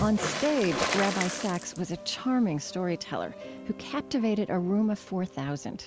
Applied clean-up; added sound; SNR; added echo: none; Water / Splash, splatter; 8 dB; none.